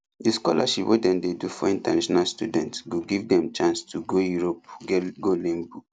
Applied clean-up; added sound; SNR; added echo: none; none; none; none.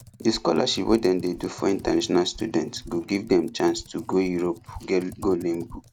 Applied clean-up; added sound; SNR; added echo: none; Computer keyboard + Walk, footsteps; 19 dB; none.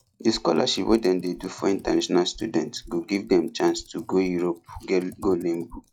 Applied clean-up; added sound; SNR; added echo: classical method log-MMSE.